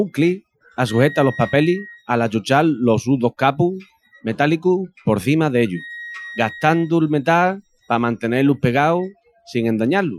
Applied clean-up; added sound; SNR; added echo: classical method Wiener filter.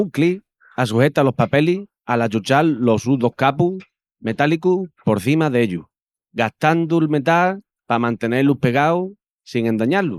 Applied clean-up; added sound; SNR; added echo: neural mask model Resemble Enhance denoiser.